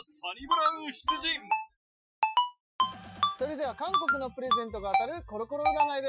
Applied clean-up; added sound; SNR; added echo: classical method Wiener filter.